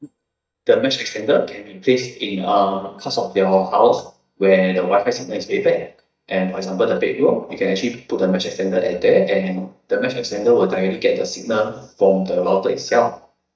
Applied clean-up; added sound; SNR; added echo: neural mask model DeepFilterNet 3.